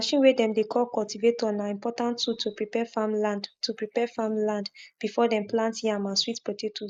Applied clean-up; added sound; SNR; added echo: neural mask model Resemble Enhance denoiser.